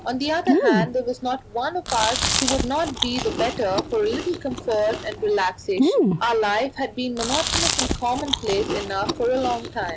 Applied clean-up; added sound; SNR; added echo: none; Chewing, mastication; 1 dB; none.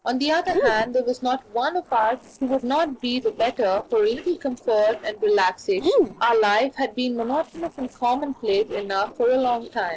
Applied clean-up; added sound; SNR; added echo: neural separator model SepFormer DNS4.